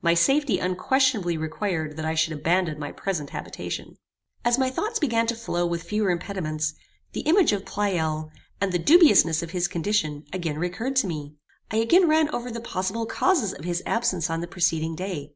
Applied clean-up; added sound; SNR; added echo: none; none; none; none.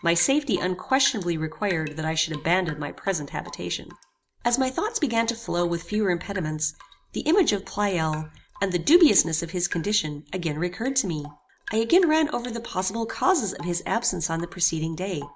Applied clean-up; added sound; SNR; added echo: none; Drip / Rain; 20 dB; none.